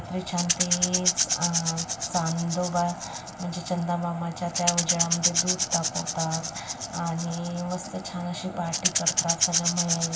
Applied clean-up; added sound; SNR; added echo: none; Rattle / Rattle (instrument); 0 dB; reverberation time 0.7 s.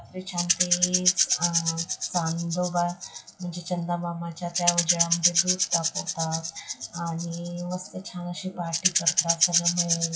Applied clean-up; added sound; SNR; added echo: classical method WPE with log-MMSE.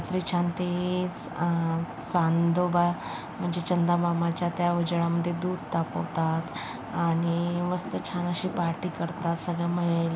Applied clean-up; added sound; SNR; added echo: none; none; none; none.